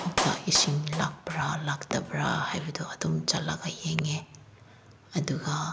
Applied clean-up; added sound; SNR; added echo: none; Clapping; 9 dB; none.